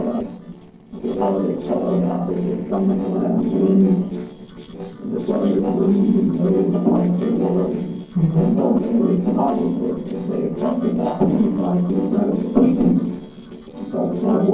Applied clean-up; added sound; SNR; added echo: neural separator model SepFormer DNS4.